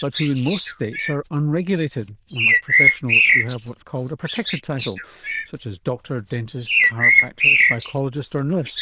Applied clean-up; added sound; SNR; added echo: neural diffusion model UNIVERSE++.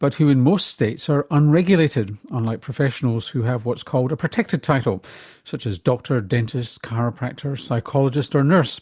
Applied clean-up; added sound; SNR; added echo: none; none; none; none.